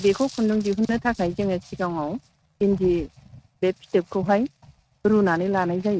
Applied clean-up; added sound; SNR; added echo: neural mask model RNNoise.